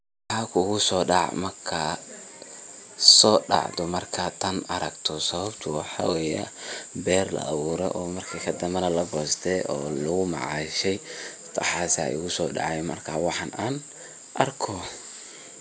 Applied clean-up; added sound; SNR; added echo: none; none; none; none.